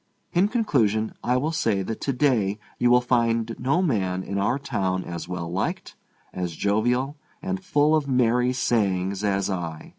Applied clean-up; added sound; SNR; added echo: none; none; none; none.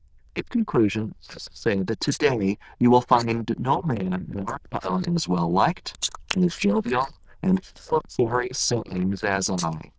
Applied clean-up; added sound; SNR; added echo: neural diffusion model UNIVERSE++.